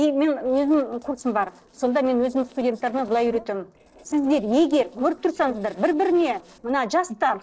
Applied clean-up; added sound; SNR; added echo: neural separator model SepFormer DNS4.